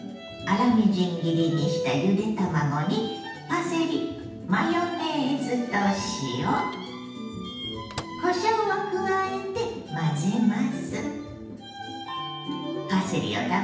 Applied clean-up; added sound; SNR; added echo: none; Microwave oven; 18 dB; reverberation time 0.9 s.